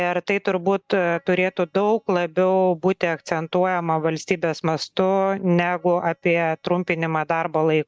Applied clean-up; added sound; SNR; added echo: neural mask model DeepFilterNet 3.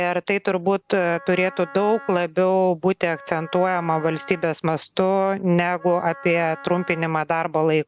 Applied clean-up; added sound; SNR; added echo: none; Wind instrument, woodwind instrument; 20 dB; none.